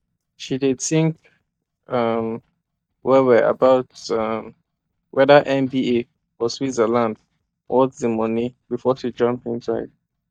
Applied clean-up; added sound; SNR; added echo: neural mask model DeepFilterNet 3.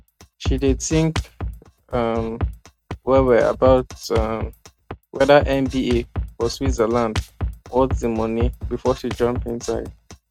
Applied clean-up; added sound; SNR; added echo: neural mask model RNNoise.